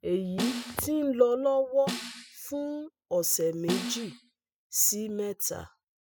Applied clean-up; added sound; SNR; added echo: classical method spectral subtraction.